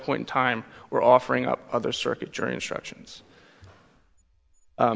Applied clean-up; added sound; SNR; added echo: none; none; none; none.